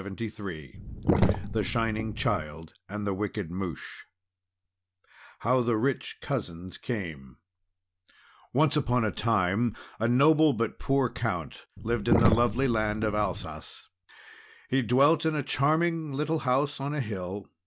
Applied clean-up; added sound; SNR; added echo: none; Sink (filling or washing); 0 dB; none.